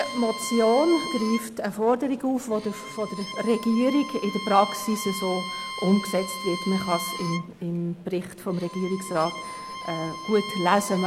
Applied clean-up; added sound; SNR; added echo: none; Bowed string instrument; 10 dB; none.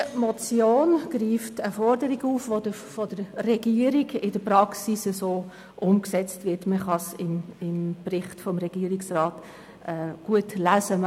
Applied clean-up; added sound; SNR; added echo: none; none; none; none.